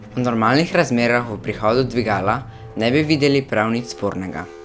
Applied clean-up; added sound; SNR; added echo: none; Squeak; 16 dB; none.